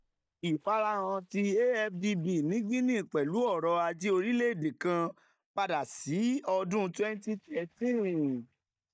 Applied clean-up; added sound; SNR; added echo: neural mask model DeepFilterNet 3.